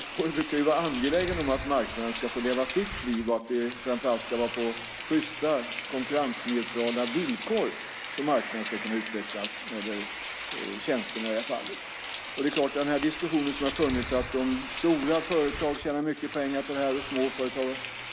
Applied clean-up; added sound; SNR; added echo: none; Rain; 7 dB; none.